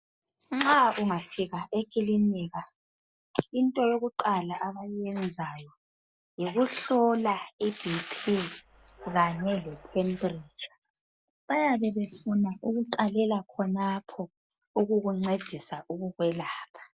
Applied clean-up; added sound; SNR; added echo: none; Train; 20 dB; none.